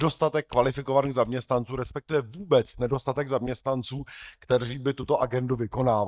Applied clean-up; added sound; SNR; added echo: neural mask model DeepFilterNet 3.